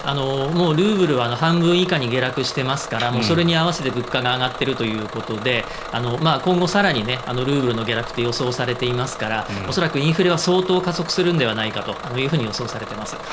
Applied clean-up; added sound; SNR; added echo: none; Bus / Engine; 11 dB; none.